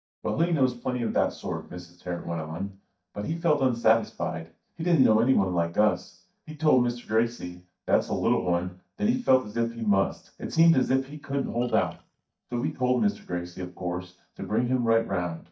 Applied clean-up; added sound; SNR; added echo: neural mask model DeepFilterNet 3.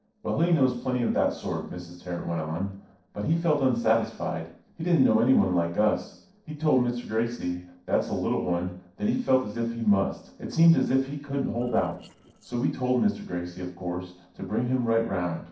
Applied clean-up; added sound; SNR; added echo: neural separator model SepFormer DNS4.